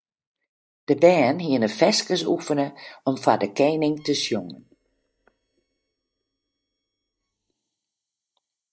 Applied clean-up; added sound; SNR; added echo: neural mask model DeepFilterNet 3.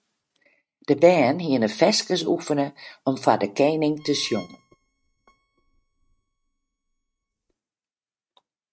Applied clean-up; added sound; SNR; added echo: neural mask model RNNoise.